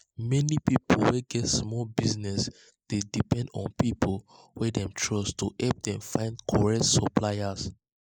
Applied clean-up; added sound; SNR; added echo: neural mask model Resemble Enhance denoiser.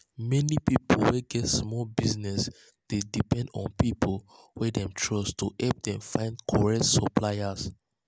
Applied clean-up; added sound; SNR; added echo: none; none; none; none.